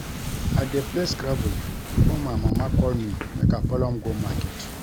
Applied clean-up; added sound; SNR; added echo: none; Wind / Ocean; -5 dB; none.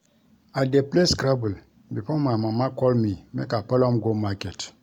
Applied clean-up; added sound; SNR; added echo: none; none; none; none.